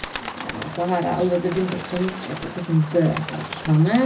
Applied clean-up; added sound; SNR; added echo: none; Bird; 11 dB; reverberation time 0.4 s.